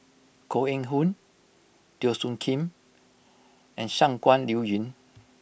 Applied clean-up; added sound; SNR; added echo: none; none; none; none.